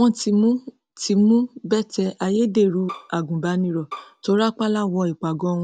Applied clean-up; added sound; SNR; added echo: none; Bowed string instrument; 18 dB; none.